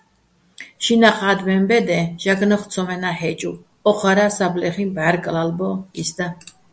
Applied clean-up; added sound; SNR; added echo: none; none; none; none.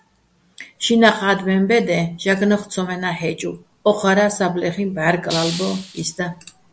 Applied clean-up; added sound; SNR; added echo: none; Hiss; 11 dB; none.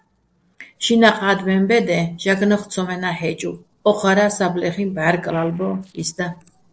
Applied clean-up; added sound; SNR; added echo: neural separator model SepFormer DNS4.